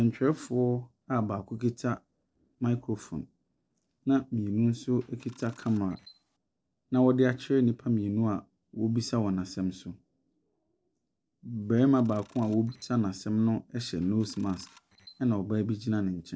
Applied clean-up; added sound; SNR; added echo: neural separator model SepFormer DNS4.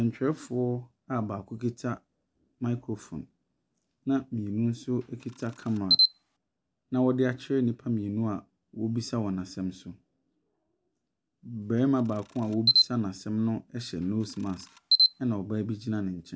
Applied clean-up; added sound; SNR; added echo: none; Camera; -2 dB; none.